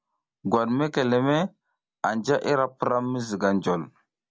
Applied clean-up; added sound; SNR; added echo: none; none; none; none.